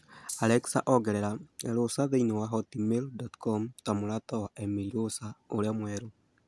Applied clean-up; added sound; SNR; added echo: none; Rattle (instrument); 11 dB; none.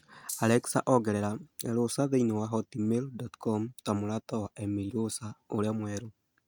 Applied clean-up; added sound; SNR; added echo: neural mask model RNNoise.